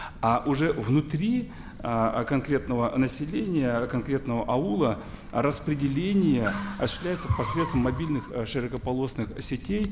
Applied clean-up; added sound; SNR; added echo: none; Car + Crackle; 14 dB; none.